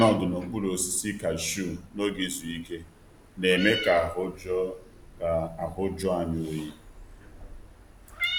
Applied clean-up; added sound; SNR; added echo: none; Meow; 11 dB; none.